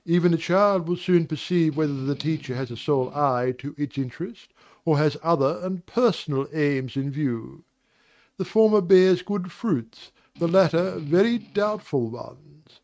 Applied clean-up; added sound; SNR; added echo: neural mask model RNNoise.